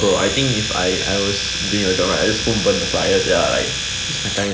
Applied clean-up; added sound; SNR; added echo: none; Domestic sounds, home sounds; 3 dB; none.